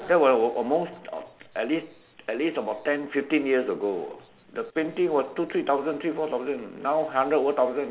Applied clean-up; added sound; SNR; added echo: none; none; none; none.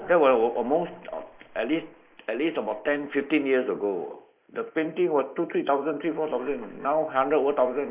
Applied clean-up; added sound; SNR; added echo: neural mask model Resemble Enhance denoiser.